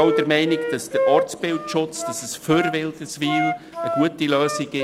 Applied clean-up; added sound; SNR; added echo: none; Wind instrument, woodwind instrument; 4 dB; none.